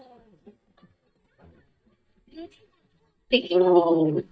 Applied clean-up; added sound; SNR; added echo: neural mask model DeepFilterNet 3.